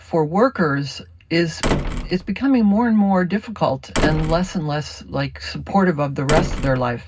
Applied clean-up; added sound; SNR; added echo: none; Slam; 7 dB; reverberation time 0.4 s.